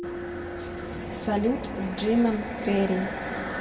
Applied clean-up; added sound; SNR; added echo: none; Keyboard (musical); 14 dB; reverberation time 1.8 s.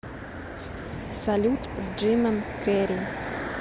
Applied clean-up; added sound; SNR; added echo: none; none; none; none.